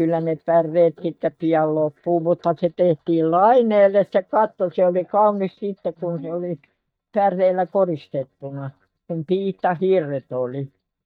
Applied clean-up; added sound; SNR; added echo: neural mask model DeepFilterNet 3.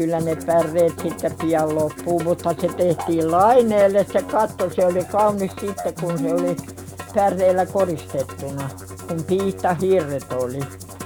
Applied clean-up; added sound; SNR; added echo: none; Musical instrument; 12 dB; none.